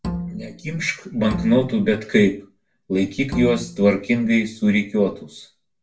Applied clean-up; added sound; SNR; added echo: none; Bowed string instrument; 11 dB; reverberation time 0.3 s.